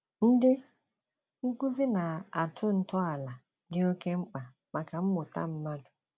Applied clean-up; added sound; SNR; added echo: none; none; none; none.